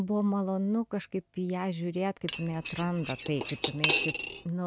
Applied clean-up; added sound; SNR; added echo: none; Cutlery, silverware / Dishes, pots, and pans; -4 dB; none.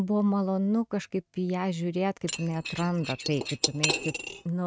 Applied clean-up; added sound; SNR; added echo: neural mask model RNNoise.